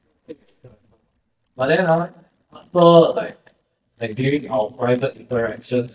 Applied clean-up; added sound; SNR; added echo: neural mask model DeepFilterNet 3.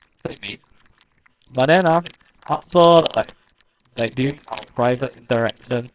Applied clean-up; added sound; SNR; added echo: neural separator model SepFormer WHAMR!.